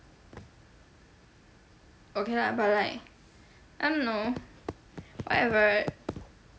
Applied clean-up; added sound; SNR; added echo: none; none; none; none.